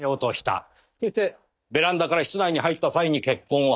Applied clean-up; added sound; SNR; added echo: neural mask model DeepFilterNet 3.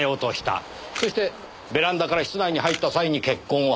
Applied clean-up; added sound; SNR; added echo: none; Camera; 14 dB; none.